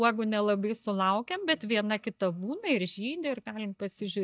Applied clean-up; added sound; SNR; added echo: neural mask model DeepFilterNet 3.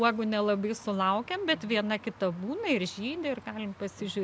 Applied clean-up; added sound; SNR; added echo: none; none; none; none.